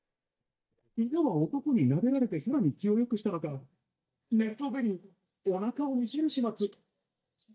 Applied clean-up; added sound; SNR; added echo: neural mask model DeepFilterNet 3.